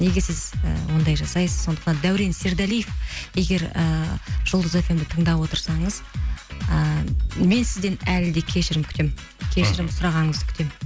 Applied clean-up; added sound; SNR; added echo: none; none; none; none.